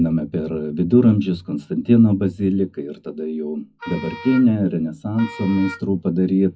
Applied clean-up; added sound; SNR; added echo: classical method WPE with log-MMSE.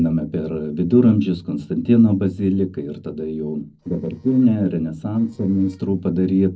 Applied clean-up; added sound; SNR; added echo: neural separator model SepFormer DNS4.